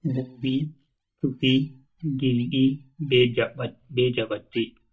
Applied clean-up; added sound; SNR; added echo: neural mask model DeepFilterNet 3.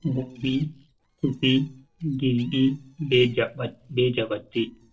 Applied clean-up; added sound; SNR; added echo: neural separator model SepFormer DNS4.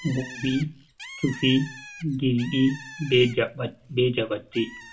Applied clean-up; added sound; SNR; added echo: none; Bird; 17 dB; reverberation time 0.2 s.